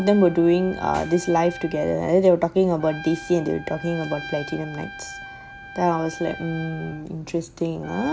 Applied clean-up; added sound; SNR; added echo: none; Trumpet; 16 dB; none.